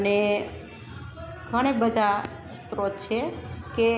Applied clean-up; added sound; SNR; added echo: none; none; none; none.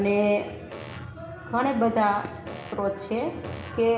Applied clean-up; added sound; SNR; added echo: none; Fart; 16 dB; reverberation time 1.2 s.